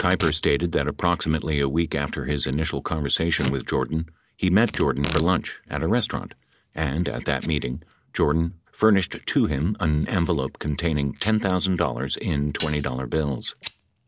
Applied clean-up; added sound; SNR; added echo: none; Packing tape, duct tape / Tearing + Dishes, pots, and pans; 17 dB; none.